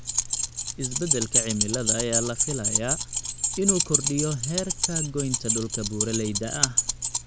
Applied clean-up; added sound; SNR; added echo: none; Keys jangling; -4 dB; none.